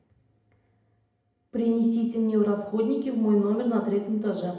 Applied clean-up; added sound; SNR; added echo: none; none; none; reverberation time 0.8 s.